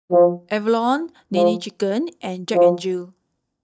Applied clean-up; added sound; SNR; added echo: neural mask model DeepFilterNet 3.